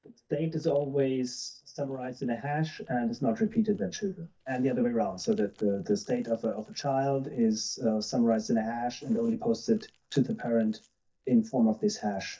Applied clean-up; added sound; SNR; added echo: neural mask model DeepFilterNet 3.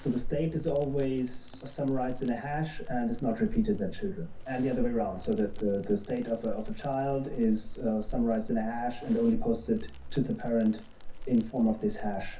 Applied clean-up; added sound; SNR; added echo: none; Crackle; 7 dB; reverberation time 0.3 s.